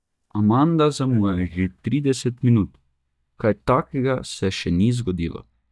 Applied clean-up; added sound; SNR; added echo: neural mask model DeepFilterNet 3.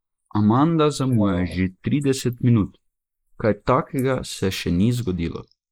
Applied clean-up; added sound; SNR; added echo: neural mask model Resemble Enhance denoiser.